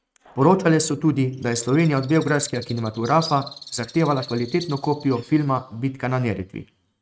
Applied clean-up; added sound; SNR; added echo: neural mask model RNNoise.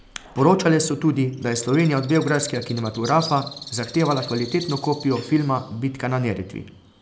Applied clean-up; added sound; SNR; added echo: none; Bird; 18 dB; none.